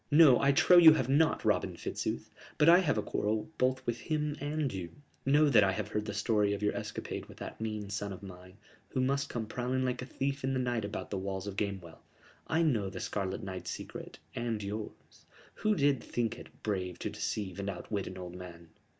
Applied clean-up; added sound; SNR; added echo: none; none; none; none.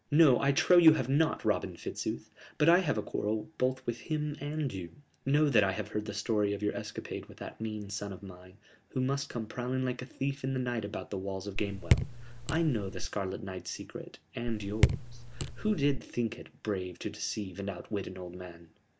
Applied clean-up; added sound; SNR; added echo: none; Raindrop / Drip; 0 dB; none.